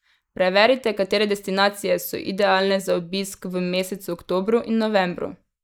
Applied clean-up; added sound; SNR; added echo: neural mask model Resemble Enhance denoiser.